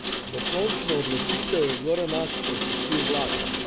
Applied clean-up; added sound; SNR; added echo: none; Rain; -2 dB; none.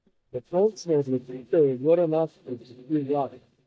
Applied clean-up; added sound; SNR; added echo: neural mask model DeepFilterNet 3.